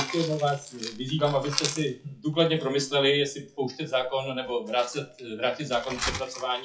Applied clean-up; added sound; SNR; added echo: classical method WPE with log-MMSE.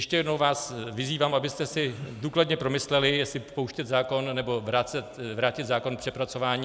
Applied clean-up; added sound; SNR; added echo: none; none; none; none.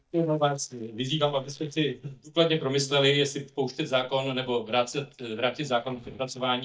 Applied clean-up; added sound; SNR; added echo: neural mask model DeepFilterNet 3.